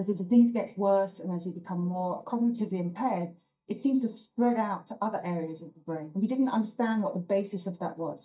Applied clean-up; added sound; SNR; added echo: neural mask model DeepFilterNet 3.